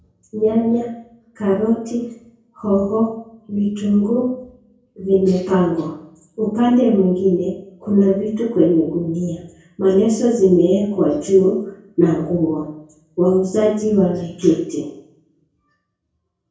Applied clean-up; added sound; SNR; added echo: none; none; none; reverberation time 0.6 s.